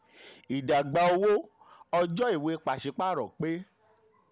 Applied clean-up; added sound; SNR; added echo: none; none; none; none.